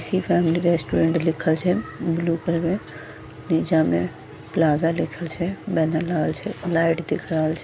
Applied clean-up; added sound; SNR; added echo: none; none; none; none.